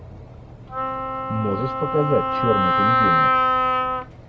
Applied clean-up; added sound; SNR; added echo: none; Wind instrument, woodwind instrument; -5 dB; none.